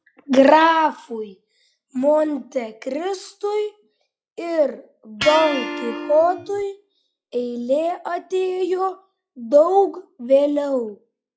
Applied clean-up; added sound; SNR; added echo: classical method log-MMSE.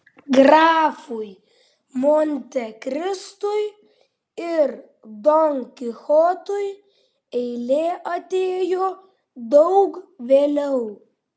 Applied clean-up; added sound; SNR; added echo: none; none; none; none.